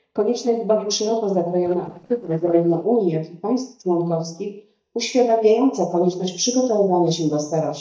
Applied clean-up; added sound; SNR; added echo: neural mask model DeepFilterNet 3.